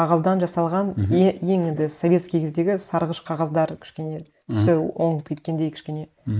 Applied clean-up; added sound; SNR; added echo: neural mask model Resemble Enhance denoiser.